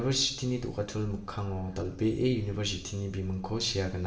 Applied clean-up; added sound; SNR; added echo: none; none; none; reverberation time 0.7 s.